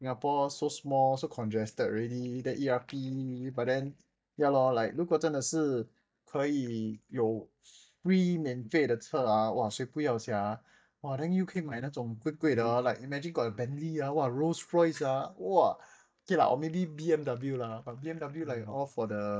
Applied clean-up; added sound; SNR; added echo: neural mask model DeepFilterNet 3.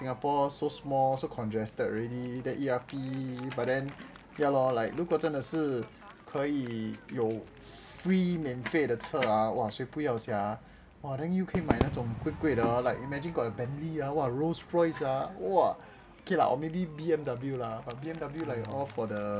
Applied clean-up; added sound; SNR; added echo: none; Crowd / Fireworks; 13 dB; none.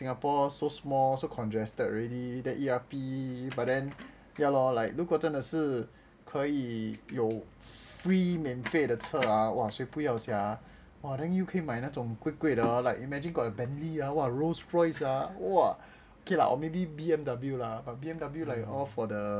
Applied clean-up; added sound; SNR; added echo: none; none; none; none.